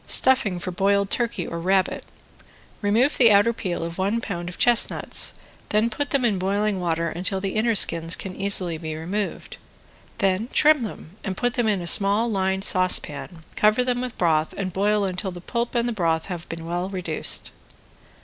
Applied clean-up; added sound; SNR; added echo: none; none; none; none.